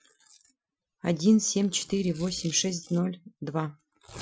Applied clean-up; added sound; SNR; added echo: classical method Wiener filter.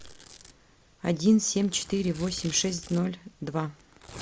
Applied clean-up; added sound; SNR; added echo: none; Domestic sounds, home sounds; 20 dB; none.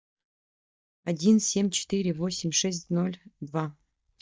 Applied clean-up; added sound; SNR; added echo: neural mask model DeepFilterNet 3.